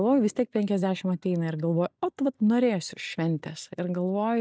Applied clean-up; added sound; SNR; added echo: neural mask model DeepFilterNet 3.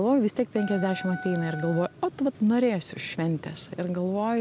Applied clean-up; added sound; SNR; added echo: none; Wind instrument, woodwind instrument; 13 dB; none.